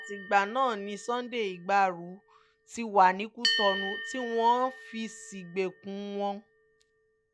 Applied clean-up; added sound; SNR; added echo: none; Bell; 9 dB; none.